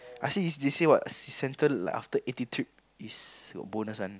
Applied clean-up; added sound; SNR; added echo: none; none; none; none.